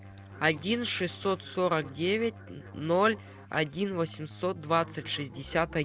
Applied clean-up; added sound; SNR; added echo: none; Keyboard (musical); 18 dB; none.